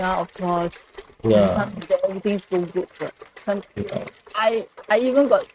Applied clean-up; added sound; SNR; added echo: neural mask model RNNoise.